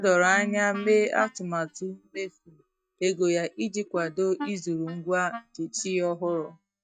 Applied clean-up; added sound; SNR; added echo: neural mask model DeepFilterNet 3.